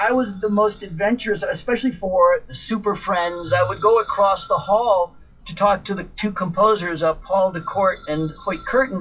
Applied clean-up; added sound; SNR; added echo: classical method WPE with log-MMSE.